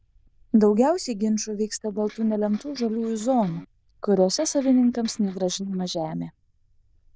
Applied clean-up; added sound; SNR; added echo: neural diffusion model UNIVERSE++.